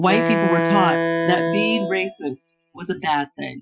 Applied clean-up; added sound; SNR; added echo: classical method Wiener filter.